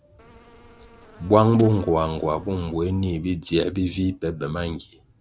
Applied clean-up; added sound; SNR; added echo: none; Insect; 16 dB; none.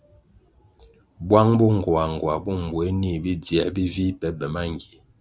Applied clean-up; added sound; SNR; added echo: none; none; none; none.